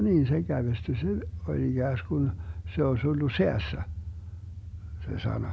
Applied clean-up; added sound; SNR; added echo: none; none; none; none.